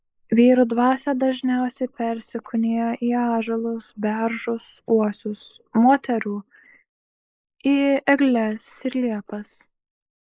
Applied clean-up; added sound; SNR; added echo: neural mask model Resemble Enhance denoiser.